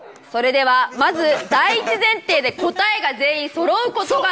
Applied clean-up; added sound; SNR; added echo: none; none; none; none.